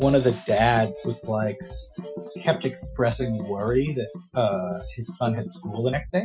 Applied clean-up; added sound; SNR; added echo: classical method Wiener filter.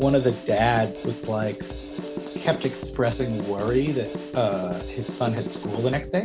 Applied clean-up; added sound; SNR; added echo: none; Drum kit; 11 dB; none.